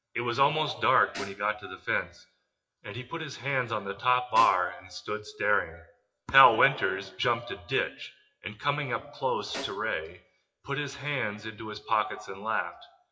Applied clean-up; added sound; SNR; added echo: classical method WPE with log-MMSE.